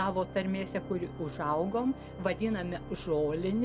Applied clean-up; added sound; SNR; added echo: none; Organ; 11 dB; none.